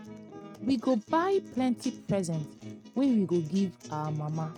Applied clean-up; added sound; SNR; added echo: neural mask model RNNoise.